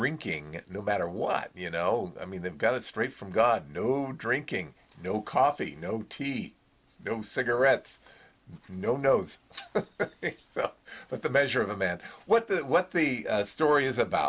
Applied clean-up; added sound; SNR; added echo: none; none; none; none.